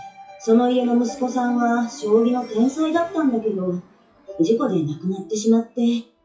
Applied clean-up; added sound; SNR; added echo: classical method WPE with log-MMSE.